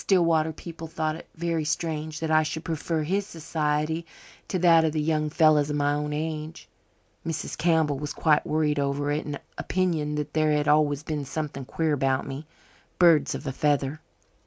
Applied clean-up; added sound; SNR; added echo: none; none; none; none.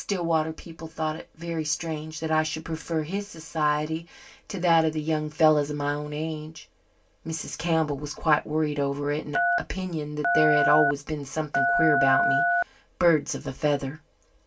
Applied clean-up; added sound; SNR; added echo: none; Telephone; -2 dB; reverberation time 0.1 s.